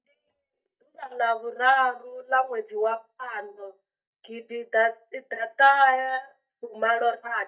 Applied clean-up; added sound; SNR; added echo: neural mask model DeepFilterNet 3.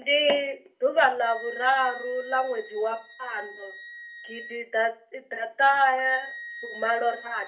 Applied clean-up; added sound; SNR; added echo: none; Wind instrument, woodwind instrument; 17 dB; reverberation time 0.3 s.